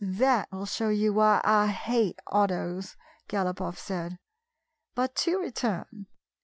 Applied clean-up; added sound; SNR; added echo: none; none; none; none.